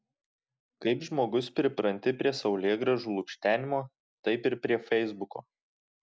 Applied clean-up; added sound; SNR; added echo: none; none; none; none.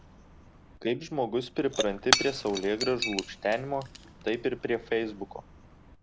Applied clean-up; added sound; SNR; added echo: none; Shatter / Crushing; 4 dB; none.